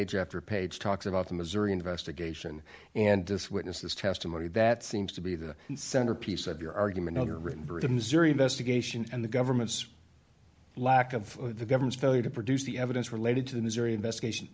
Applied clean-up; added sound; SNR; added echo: none; none; none; none.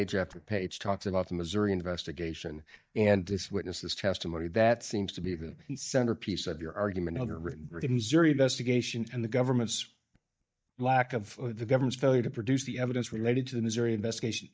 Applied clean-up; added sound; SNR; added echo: neural mask model DeepFilterNet 3.